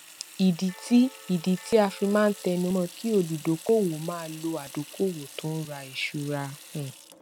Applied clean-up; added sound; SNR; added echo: none; Sink (filling or washing) / Water tap, faucet + Bell; 19 dB; none.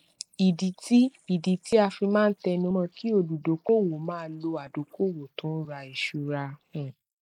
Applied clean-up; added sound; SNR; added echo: neural mask model Resemble Enhance denoiser.